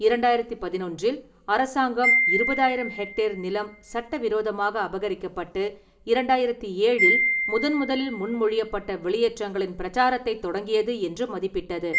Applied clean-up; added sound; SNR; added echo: none; Wind chime; 5 dB; reverberation time 0.4 s.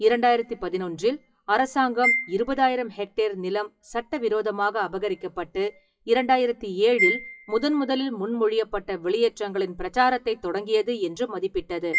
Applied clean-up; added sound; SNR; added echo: classical method WPE with log-MMSE.